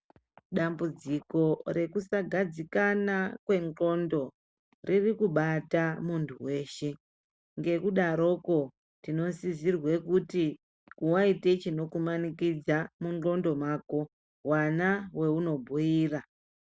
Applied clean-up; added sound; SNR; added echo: none; none; none; none.